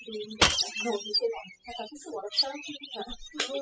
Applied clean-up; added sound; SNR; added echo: classical method spectral subtraction.